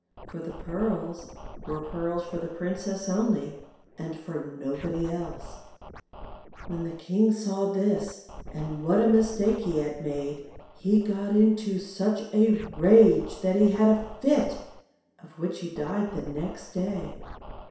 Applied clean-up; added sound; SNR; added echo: none; Scratching (performance technique); 17 dB; reverberation time 0.7 s.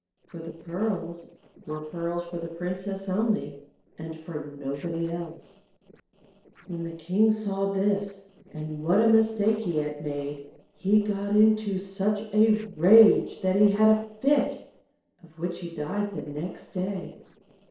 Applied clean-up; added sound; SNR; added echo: neural separator model SepFormer DNS4.